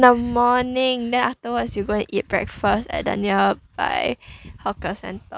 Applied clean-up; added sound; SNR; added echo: none; none; none; none.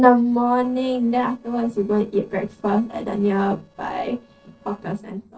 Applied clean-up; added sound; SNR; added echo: neural separator model SepFormer DNS4.